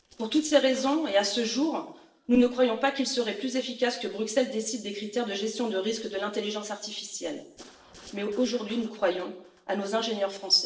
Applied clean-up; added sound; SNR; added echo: neural separator model SepFormer DNS4.